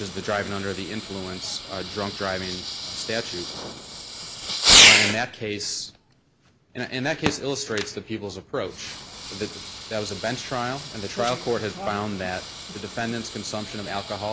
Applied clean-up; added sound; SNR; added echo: none; Fireworks; -4 dB; none.